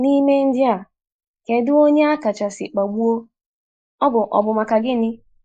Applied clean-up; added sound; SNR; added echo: neural mask model Resemble Enhance denoiser.